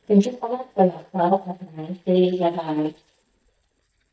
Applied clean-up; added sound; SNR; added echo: neural mask model DeepFilterNet 3.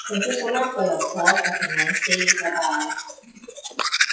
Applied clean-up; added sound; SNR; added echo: classical method WPE with log-MMSE.